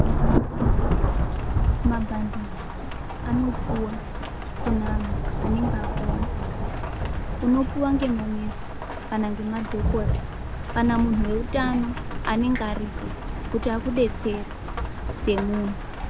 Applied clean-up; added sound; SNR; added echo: none; Rain / Thunderstorm; -2 dB; none.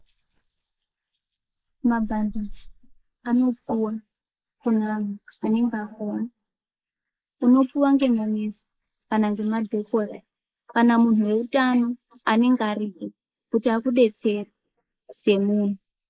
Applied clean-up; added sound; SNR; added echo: neural mask model Resemble Enhance denoiser.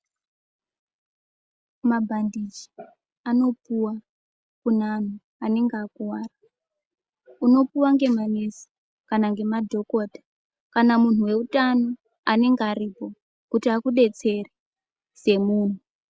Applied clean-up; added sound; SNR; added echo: none; none; none; none.